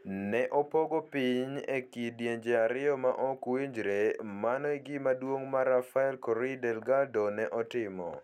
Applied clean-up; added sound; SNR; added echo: none; none; none; none.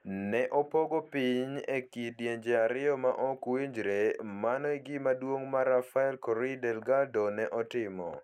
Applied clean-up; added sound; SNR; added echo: neural mask model Resemble Enhance denoiser.